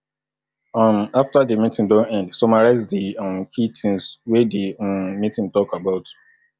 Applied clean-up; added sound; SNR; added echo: none; none; none; none.